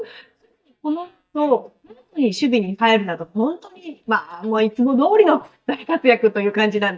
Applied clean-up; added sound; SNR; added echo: neural mask model DeepFilterNet 3.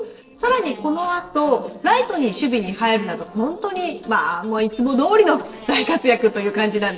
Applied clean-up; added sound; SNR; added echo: neural separator model SepFormer DNS4.